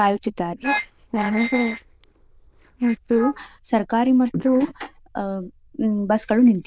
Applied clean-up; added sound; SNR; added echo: neural diffusion model UNIVERSE++.